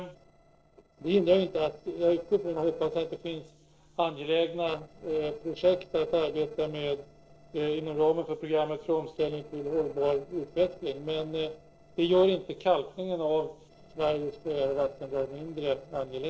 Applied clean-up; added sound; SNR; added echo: neural separator model SepFormer DNS4.